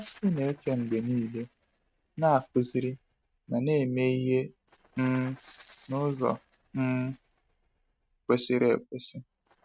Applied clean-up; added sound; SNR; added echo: neural mask model RNNoise.